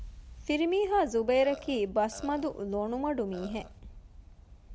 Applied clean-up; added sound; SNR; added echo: none; Burping, eructation; 18 dB; none.